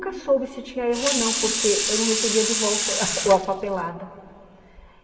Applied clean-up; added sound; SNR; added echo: none; Sink (filling or washing) / Water tap, faucet; 0 dB; reverberation time 2.5 s.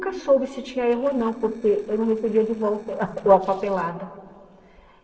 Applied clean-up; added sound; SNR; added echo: neural separator model SepFormer DNS4.